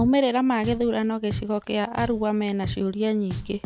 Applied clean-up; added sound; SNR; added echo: none; Drum; 12 dB; none.